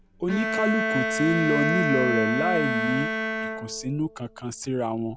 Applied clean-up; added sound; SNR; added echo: none; Bowed string instrument; 1 dB; none.